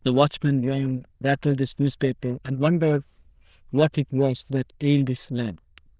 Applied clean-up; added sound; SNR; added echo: neural diffusion model UNIVERSE++.